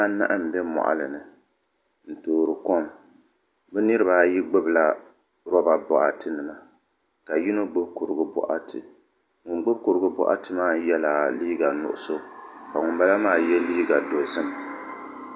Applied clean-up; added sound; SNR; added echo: none; none; none; none.